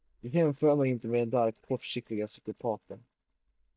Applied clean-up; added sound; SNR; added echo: neural mask model DeepFilterNet 3.